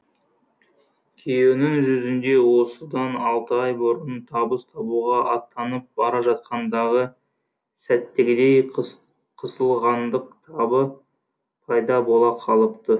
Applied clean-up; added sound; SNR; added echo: none; none; none; none.